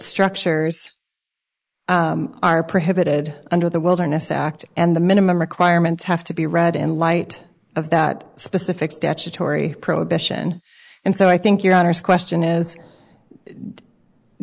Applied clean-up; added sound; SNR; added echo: neural mask model Resemble Enhance denoiser.